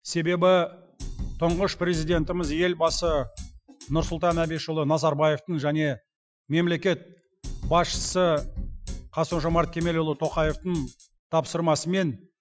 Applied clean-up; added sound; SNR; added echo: classical method Wiener filter.